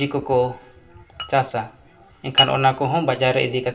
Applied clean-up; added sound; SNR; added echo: none; Glass; 8 dB; reverberation time 0.4 s.